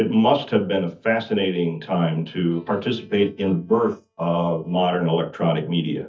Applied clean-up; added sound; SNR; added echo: neural mask model DeepFilterNet 3.